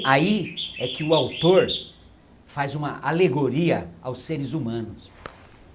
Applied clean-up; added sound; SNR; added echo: none; Bird; 13 dB; none.